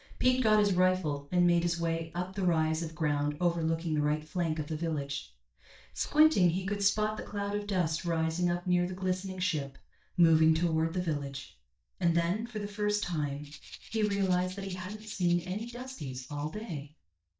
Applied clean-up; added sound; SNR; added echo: neural mask model DeepFilterNet 3.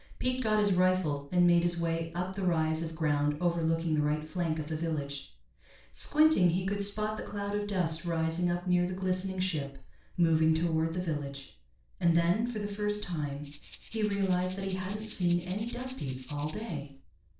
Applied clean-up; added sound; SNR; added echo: neural separator model SepFormer DNS4.